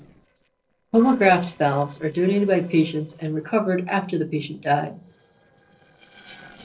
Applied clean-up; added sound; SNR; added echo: neural separator model SepFormer DNS4.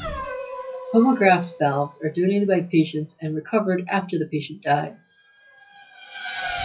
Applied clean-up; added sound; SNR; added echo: classical method WPE with log-MMSE.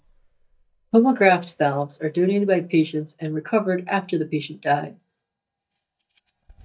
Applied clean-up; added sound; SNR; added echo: neural mask model DeepFilterNet 3.